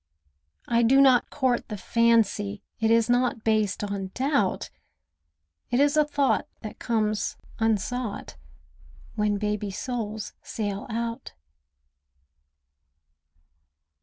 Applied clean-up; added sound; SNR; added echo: none; none; none; none.